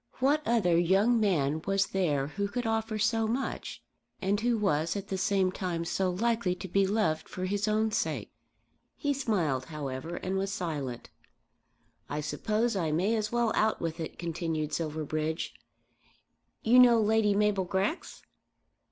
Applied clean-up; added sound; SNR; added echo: none; none; none; none.